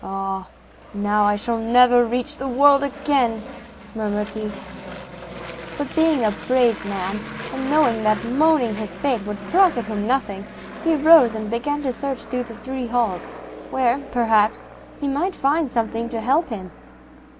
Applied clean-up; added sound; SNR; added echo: none; Aircraft; 14 dB; none.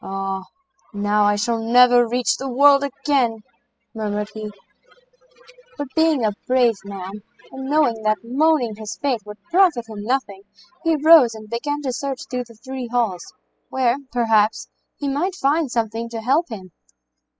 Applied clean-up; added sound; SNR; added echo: classical method spectral subtraction.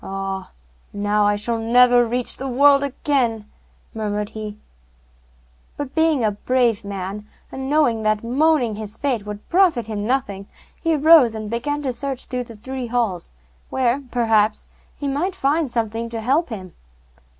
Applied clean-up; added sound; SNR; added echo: none; none; none; none.